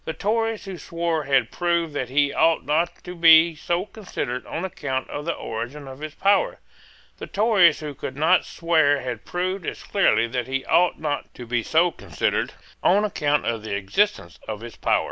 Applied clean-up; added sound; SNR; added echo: none; none; none; none.